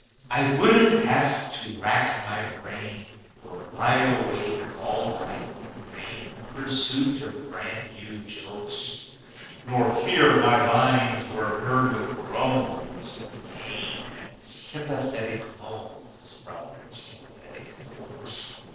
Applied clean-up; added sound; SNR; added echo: neural separator model SepFormer DNS4.